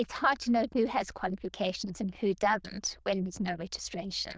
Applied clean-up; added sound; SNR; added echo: neural diffusion model UNIVERSE++.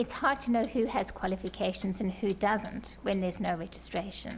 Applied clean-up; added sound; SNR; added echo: none; Clock; 19 dB; none.